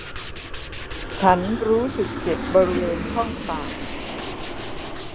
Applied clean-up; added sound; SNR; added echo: none; Aircraft + Tools; 5 dB; none.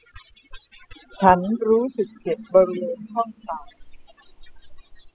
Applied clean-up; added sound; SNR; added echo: classical method spectral subtraction.